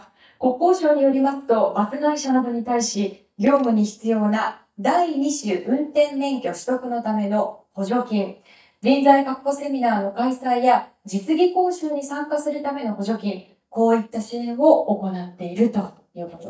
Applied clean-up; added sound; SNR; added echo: neural mask model DeepFilterNet 3.